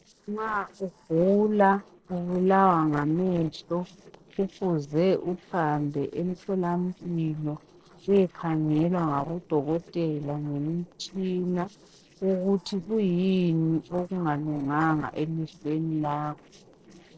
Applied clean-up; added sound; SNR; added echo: neural separator model SepFormer DNS4.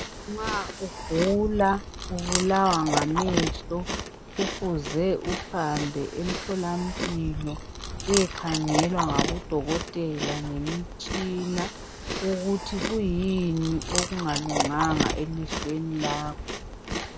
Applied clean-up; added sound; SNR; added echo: none; Chewing, mastication; 3 dB; none.